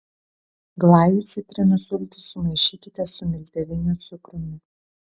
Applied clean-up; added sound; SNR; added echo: none; none; none; none.